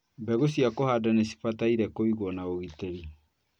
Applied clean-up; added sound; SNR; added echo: none; none; none; none.